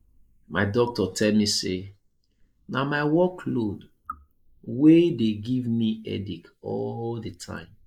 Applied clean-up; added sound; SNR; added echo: neural mask model Resemble Enhance denoiser.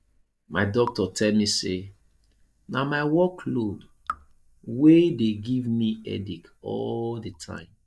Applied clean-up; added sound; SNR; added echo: neural mask model DeepFilterNet 3.